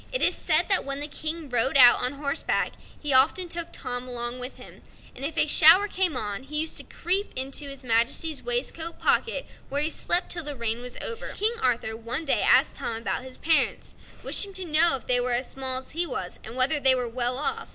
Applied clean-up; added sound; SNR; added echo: none; none; none; none.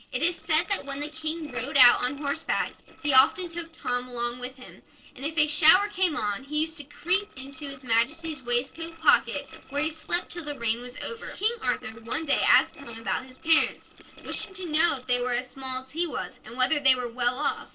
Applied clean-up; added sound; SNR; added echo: neural separator model SepFormer DNS4.